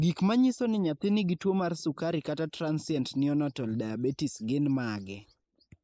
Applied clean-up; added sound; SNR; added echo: neural mask model Resemble Enhance denoiser.